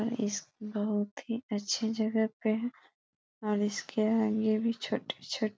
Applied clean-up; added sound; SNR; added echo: none; none; none; none.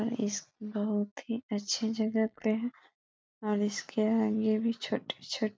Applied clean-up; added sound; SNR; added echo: neural mask model Resemble Enhance denoiser.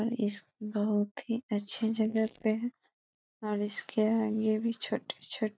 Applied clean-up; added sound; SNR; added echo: neural mask model DeepFilterNet 3.